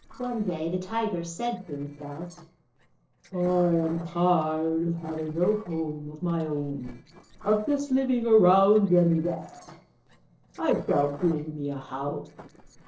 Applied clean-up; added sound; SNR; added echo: neural separator model SepFormer DNS4.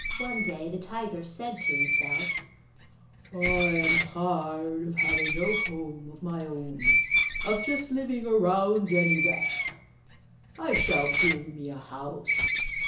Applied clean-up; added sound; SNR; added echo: none; Screech; -3 dB; reverberation time 0.7 s.